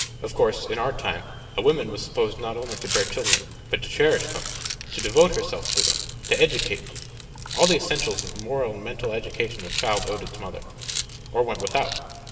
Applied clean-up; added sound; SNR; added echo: none; Rattle; 5 dB; reverberation time 1.6 s.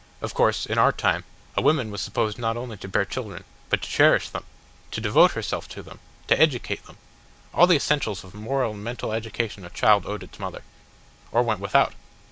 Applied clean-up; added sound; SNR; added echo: none; none; none; none.